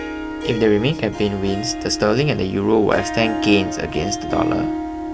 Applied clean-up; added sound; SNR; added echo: none; Harp; 6 dB; none.